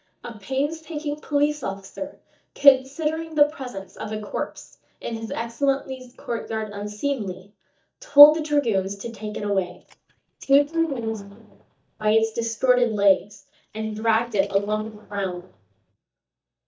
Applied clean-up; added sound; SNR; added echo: neural mask model DeepFilterNet 3.